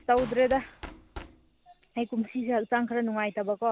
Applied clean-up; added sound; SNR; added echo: none; Knock + Gunshot, gunfire; 18 dB; none.